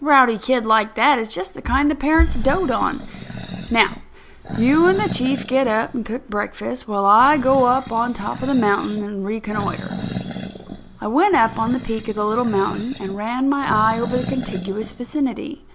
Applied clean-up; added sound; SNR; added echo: none; Animal; 12 dB; none.